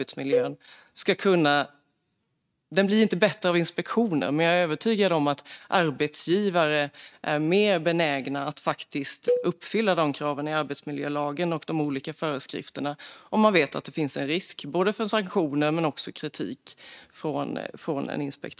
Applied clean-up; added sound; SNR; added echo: neural mask model RNNoise.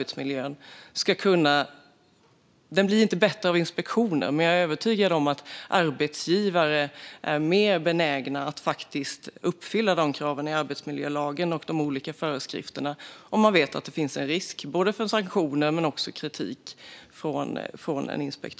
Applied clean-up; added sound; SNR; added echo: none; none; none; none.